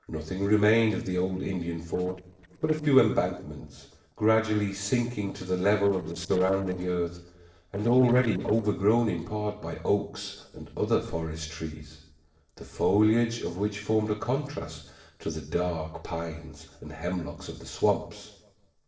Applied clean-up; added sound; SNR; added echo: neural separator model SepFormer DNS4.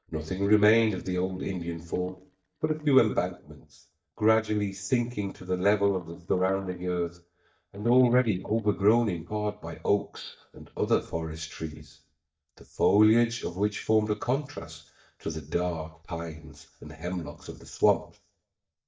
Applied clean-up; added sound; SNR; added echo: neural mask model DeepFilterNet 3.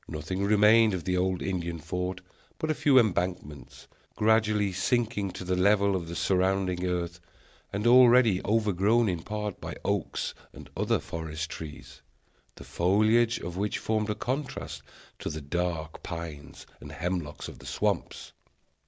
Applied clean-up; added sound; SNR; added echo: none; none; none; none.